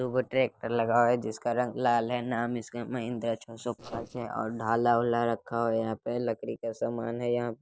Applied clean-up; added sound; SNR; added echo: neural separator model SepFormer DNS4.